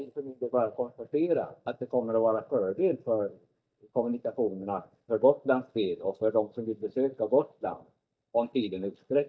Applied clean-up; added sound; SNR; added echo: neural mask model DeepFilterNet 3.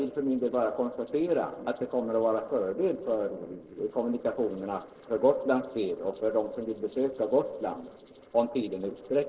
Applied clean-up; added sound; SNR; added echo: neural separator model SepFormer DNS4.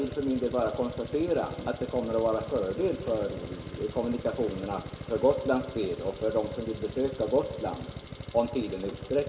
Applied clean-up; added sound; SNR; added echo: none; Engine; 11 dB; reverberation time 2.8 s.